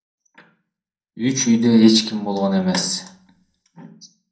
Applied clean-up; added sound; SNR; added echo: none; none; none; reverberation time 0.6 s.